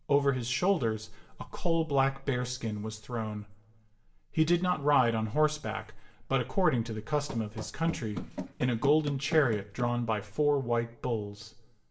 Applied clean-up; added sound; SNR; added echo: none; Run; 11 dB; reverberation time 0.5 s.